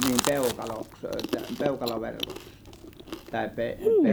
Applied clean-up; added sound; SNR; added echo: none; Chewing, mastication; -1 dB; none.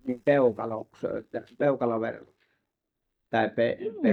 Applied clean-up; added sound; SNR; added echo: neural mask model DeepFilterNet 3.